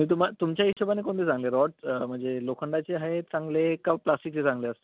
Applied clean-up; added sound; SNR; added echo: none; none; none; none.